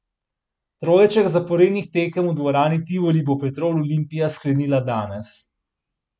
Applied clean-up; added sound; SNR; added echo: none; none; none; none.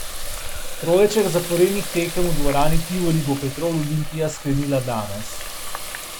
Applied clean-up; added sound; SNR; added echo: none; Water tap, faucet; 3 dB; none.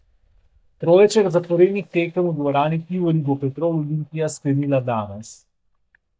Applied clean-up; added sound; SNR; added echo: neural mask model DeepFilterNet 3.